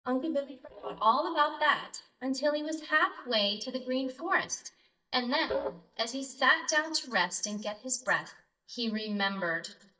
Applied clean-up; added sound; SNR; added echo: neural mask model DeepFilterNet 3.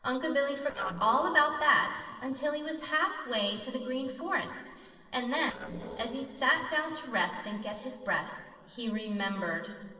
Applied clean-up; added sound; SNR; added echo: neural separator model SepFormer DNS4.